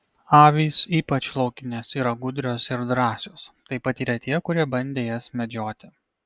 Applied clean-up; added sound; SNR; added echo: none; none; none; none.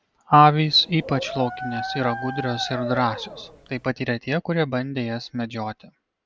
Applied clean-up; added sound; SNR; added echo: none; Dog; 10 dB; none.